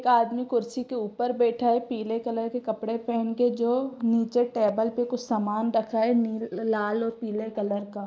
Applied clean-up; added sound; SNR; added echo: neural mask model Resemble Enhance denoiser.